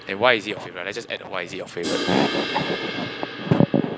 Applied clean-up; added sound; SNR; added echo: none; Crash cymbal; 8 dB; none.